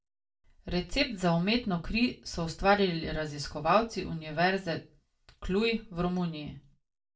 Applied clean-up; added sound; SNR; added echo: none; none; none; reverberation time 0.2 s.